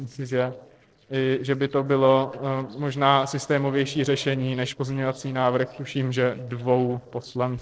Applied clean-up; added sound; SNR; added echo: neural separator model SepFormer DNS4.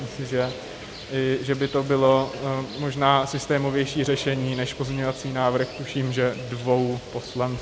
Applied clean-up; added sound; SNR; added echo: none; Rain; 18 dB; none.